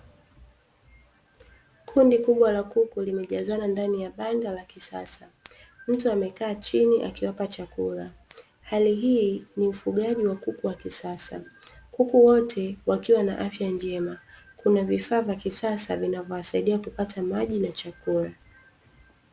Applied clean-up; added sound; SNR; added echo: none; none; none; none.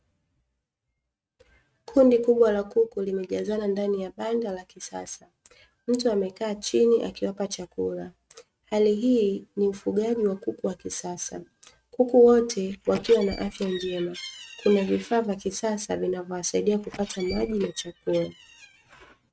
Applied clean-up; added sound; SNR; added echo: neural mask model RNNoise.